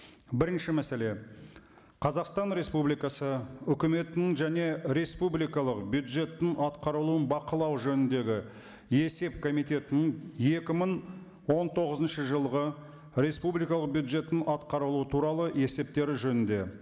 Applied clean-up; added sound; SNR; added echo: none; none; none; none.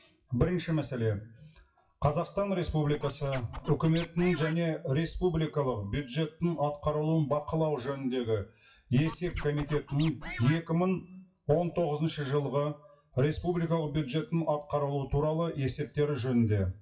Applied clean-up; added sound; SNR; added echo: classical method WPE with log-MMSE.